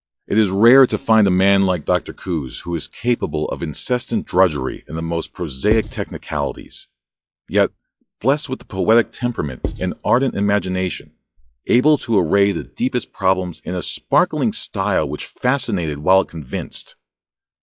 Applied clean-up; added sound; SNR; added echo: classical method log-MMSE.